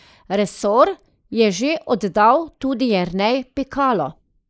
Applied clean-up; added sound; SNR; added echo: neural mask model Resemble Enhance denoiser.